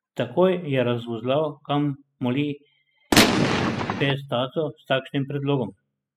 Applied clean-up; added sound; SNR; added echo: classical method spectral subtraction.